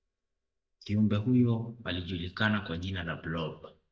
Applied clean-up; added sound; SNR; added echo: neural mask model DeepFilterNet 3.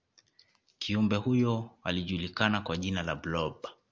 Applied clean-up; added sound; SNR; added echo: none; none; none; none.